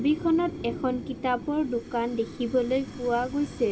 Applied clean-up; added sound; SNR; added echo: none; Fire; 12 dB; reverberation time 0.3 s.